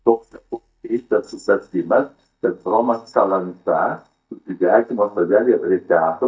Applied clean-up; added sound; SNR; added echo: neural mask model DeepFilterNet 3.